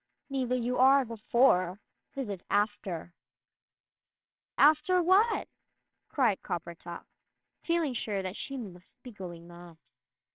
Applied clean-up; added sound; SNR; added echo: neural separator model SepFormer WHAMR!.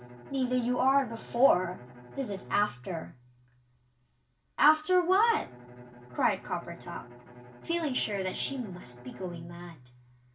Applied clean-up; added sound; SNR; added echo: none; Bowed string instrument; 17 dB; reverberation time 0.2 s.